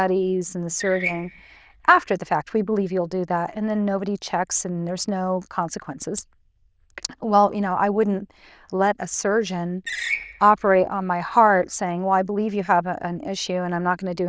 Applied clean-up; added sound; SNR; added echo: neural diffusion model UNIVERSE++.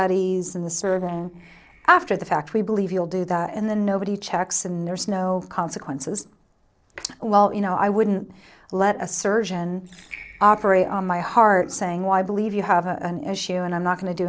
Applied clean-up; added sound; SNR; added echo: neural separator model SepFormer DNS4.